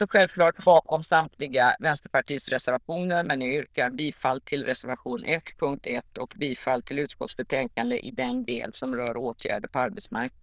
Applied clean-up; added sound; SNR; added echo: neural diffusion model UNIVERSE++.